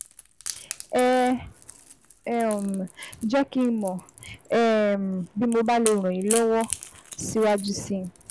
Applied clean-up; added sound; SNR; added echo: none; Crack / Crackle; 11 dB; none.